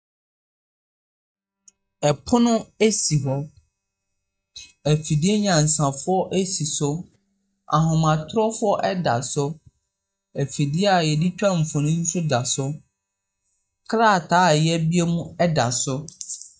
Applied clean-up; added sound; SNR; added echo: neural mask model DeepFilterNet 3.